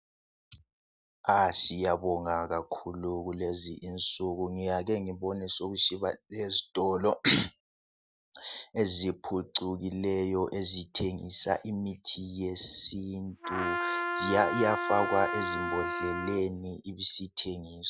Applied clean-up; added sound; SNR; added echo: none; Trumpet; 3 dB; none.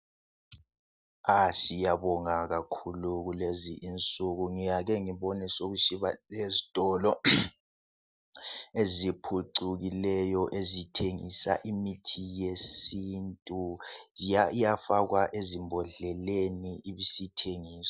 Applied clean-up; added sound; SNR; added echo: none; none; none; none.